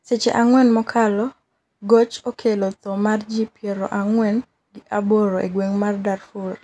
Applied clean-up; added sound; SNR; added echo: none; none; none; none.